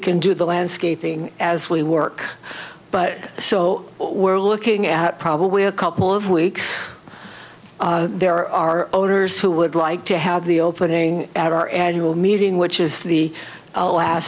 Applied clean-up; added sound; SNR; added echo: none; none; none; none.